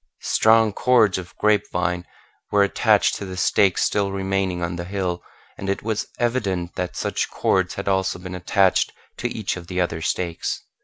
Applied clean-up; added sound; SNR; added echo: none; none; none; none.